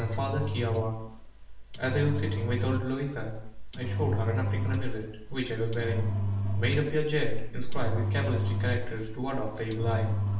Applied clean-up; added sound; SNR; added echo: none; Engine; 3 dB; reverberation time 0.7 s.